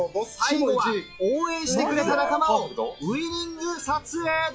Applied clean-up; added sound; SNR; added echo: classical method log-MMSE.